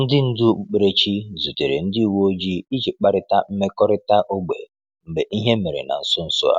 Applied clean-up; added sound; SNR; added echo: none; none; none; none.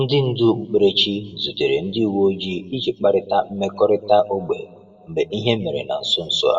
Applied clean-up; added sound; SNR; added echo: none; none; none; reverberation time 0.9 s.